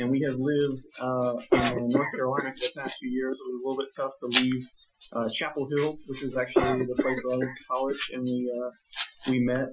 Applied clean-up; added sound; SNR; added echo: classical method Wiener filter.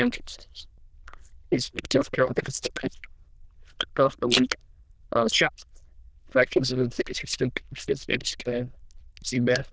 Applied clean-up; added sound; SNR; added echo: neural diffusion model UNIVERSE++.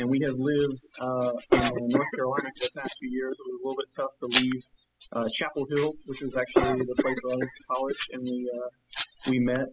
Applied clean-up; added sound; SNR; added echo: classical method spectral subtraction.